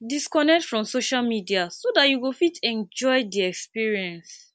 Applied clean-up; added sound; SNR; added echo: none; none; none; none.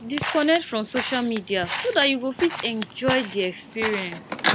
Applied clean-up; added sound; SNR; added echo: none; Walk, footsteps + Scissors; 5 dB; none.